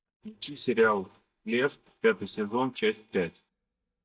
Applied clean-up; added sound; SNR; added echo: neural mask model DeepFilterNet 3.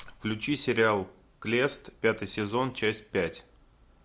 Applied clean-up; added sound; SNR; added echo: none; none; none; none.